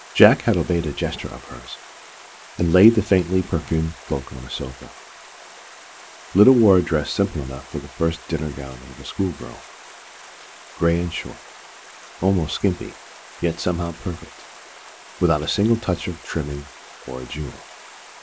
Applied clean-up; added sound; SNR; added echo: none; Stream; 20 dB; none.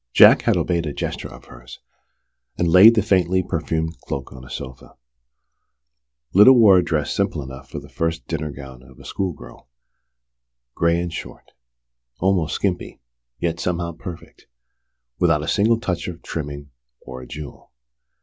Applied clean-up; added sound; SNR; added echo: none; none; none; none.